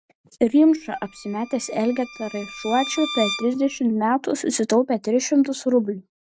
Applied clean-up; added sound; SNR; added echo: none; Bowed string instrument; 13 dB; none.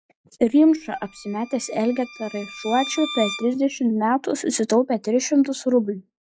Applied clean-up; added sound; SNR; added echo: classical method log-MMSE.